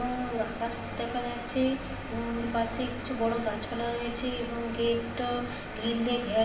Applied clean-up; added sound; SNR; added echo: none; none; none; reverberation time 1.0 s.